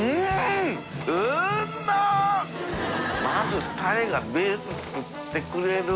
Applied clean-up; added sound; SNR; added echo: none; Gunshot, gunfire; 15 dB; none.